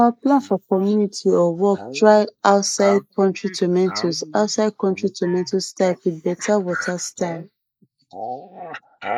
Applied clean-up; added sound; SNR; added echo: neural mask model Resemble Enhance denoiser.